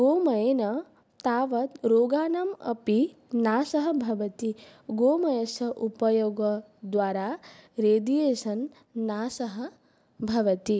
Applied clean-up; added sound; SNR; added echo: none; none; none; none.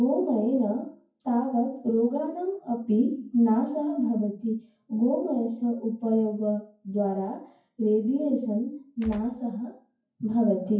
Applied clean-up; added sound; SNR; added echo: classical method WPE with log-MMSE.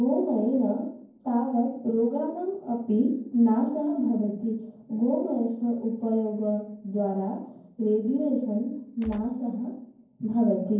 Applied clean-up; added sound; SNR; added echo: neural separator model SepFormer DNS4.